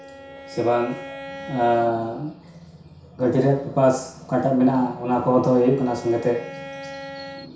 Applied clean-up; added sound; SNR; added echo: none; Bowed string instrument; 17 dB; reverberation time 0.6 s.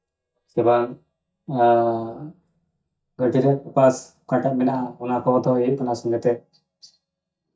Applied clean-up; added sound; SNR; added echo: neural mask model DeepFilterNet 3.